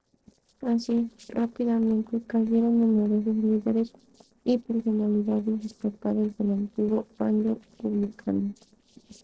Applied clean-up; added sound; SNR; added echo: neural separator model SepFormer DNS4.